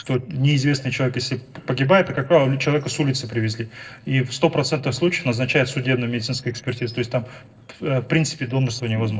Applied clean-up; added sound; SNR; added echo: neural separator model SepFormer DNS4.